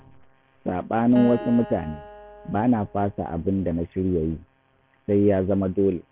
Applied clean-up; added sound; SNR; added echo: none; Acoustic guitar; 15 dB; none.